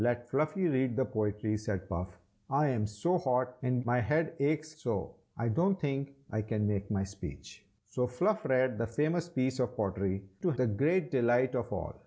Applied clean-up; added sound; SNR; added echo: none; none; none; none.